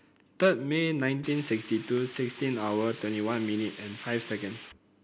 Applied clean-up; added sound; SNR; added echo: none; Hiss; 18 dB; none.